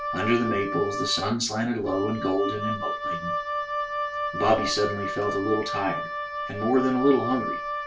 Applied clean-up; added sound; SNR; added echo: none; Wind instrument, woodwind instrument; 4 dB; reverberation time 0.2 s.